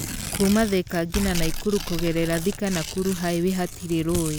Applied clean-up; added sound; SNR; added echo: none; Tearing; 6 dB; none.